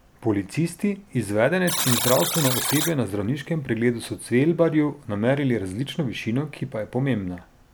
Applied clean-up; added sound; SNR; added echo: none; Alarm; 5 dB; none.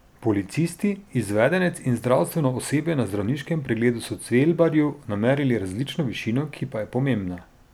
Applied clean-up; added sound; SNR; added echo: none; none; none; none.